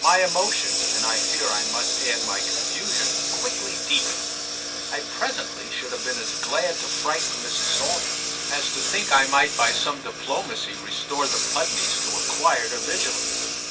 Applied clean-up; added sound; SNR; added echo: none; Engine; -1 dB; reverberation time 0.2 s.